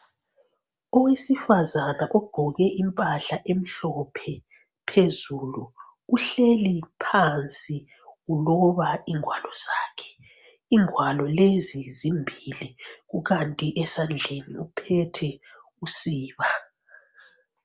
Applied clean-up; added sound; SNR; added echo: none; none; none; none.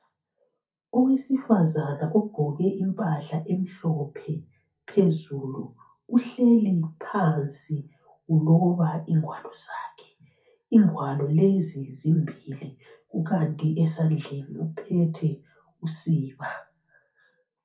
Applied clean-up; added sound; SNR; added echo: none; none; none; reverberation time 0.3 s.